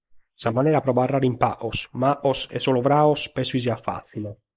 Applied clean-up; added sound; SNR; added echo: neural mask model Resemble Enhance denoiser.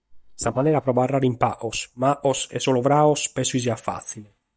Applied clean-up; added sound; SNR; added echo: neural mask model DeepFilterNet 3.